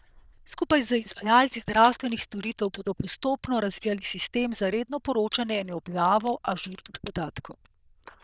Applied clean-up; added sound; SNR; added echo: neural diffusion model UNIVERSE++.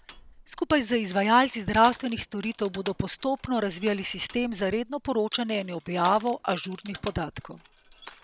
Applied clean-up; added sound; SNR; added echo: none; Crushing; 20 dB; none.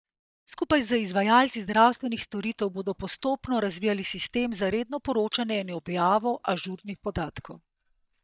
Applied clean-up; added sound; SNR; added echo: neural mask model DeepFilterNet 3.